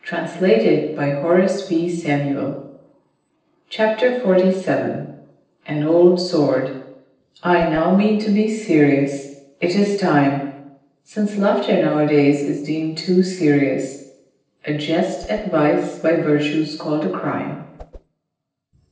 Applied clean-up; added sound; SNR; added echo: neural separator model SepFormer DNS4.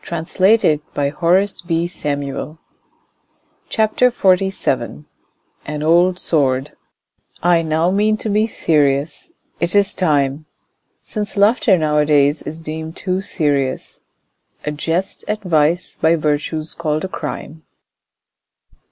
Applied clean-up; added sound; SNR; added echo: none; none; none; none.